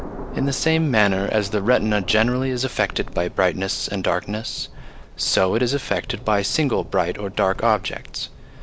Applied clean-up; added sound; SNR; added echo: none; Thunder; 13 dB; none.